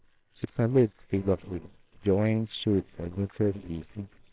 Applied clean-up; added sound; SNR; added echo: neural separator model SepFormer WHAMR!.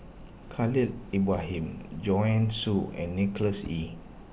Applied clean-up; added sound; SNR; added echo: none; none; none; none.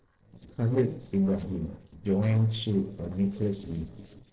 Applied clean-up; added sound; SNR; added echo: neural separator model SepFormer DNS4.